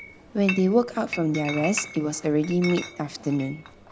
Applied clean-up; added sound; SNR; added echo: none; Chatter / Chink, clink; 12 dB; none.